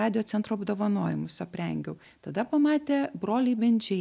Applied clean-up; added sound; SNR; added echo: none; none; none; none.